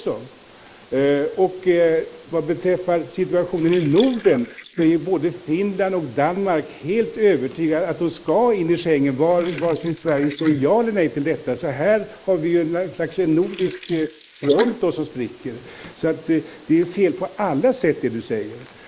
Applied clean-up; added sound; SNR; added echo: neural mask model Resemble Enhance denoiser.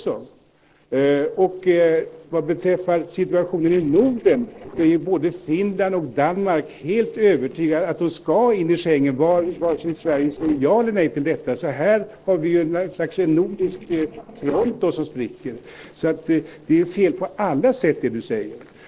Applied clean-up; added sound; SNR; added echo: neural separator model SepFormer DNS4.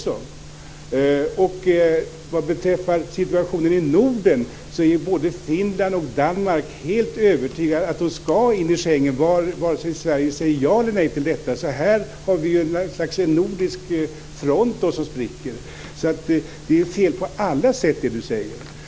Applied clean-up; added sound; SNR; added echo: none; none; none; none.